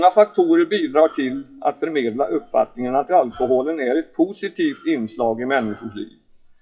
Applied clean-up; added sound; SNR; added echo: classical method WPE with log-MMSE.